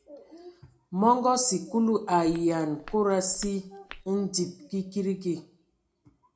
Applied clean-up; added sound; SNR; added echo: none; Walk, footsteps; 20 dB; reverberation time 0.4 s.